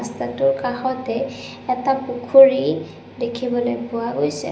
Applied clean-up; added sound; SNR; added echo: none; none; none; none.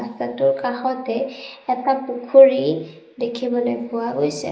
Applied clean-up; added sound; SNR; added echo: neural mask model Resemble Enhance denoiser.